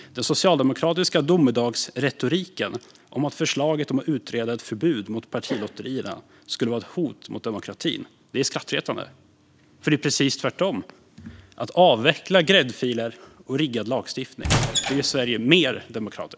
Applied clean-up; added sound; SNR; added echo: none; Squeak / Wood; 2 dB; none.